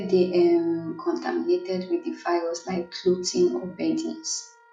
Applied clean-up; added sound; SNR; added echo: classical method log-MMSE.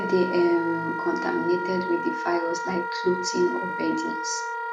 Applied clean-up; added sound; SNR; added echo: none; Wind instrument, woodwind instrument; 4 dB; none.